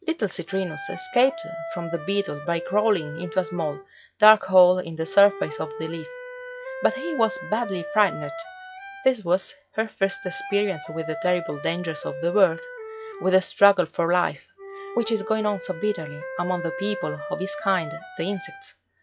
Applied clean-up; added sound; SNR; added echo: classical method log-MMSE.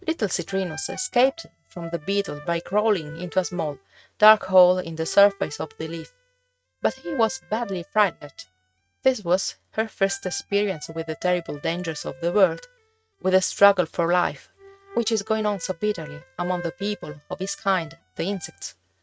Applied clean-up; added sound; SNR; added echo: neural mask model RNNoise.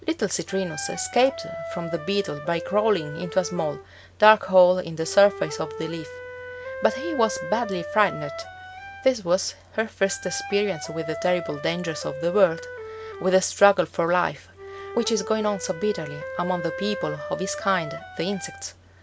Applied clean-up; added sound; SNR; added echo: none; Wind instrument, woodwind instrument; 11 dB; none.